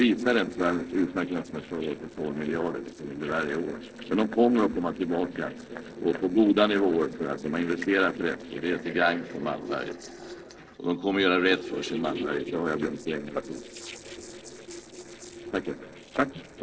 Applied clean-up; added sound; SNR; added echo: neural separator model SepFormer DNS4.